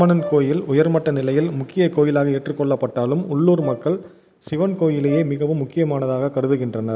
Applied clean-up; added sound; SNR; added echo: none; Brass instrument; 17 dB; none.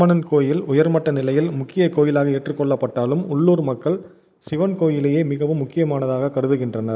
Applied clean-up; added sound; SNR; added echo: neural mask model Resemble Enhance denoiser.